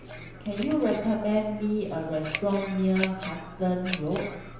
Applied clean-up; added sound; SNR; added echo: none; Scissors; 6 dB; reverberation time 0.8 s.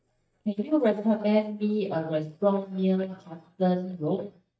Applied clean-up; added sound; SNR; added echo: neural mask model DeepFilterNet 3.